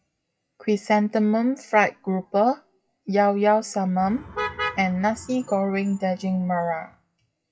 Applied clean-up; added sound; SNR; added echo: classical method WPE with log-MMSE.